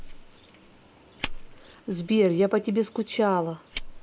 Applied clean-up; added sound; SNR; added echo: neural mask model Resemble Enhance denoiser.